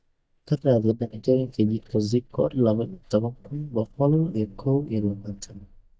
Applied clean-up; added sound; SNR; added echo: neural mask model DeepFilterNet 3.